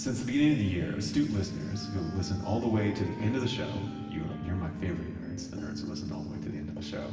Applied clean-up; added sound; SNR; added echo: none; Wind instrument, woodwind instrument; 19 dB; reverberation time 2.5 s.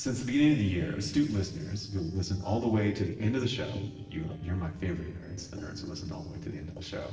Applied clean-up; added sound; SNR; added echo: neural separator model SepFormer DNS4.